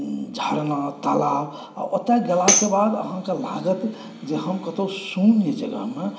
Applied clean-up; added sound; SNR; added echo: none; Tambourine; 1 dB; reverberation time 2.9 s.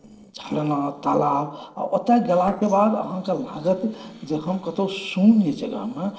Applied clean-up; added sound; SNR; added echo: neural separator model SepFormer DNS4.